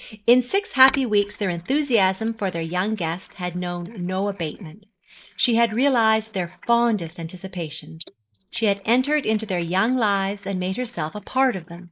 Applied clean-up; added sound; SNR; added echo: neural mask model Resemble Enhance denoiser.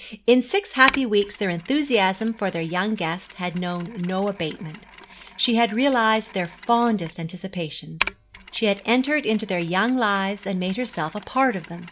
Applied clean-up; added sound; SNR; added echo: none; Mechanisms; 15 dB; none.